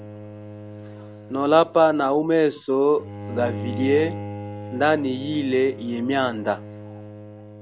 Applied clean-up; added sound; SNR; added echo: none; Bowed string instrument; 12 dB; none.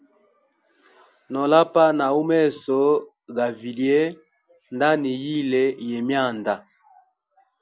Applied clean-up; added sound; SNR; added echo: none; none; none; none.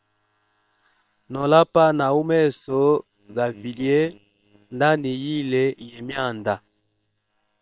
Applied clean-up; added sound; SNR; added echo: neural separator model SepFormer WHAM!.